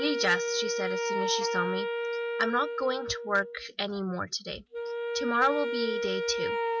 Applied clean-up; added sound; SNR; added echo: none; Wind instrument, woodwind instrument; 1 dB; none.